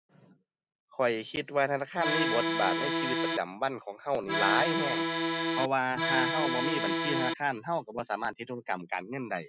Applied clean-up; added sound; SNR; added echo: none; Accordion; -4 dB; none.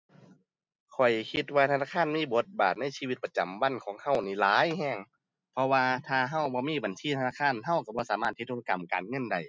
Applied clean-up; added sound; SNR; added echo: none; none; none; none.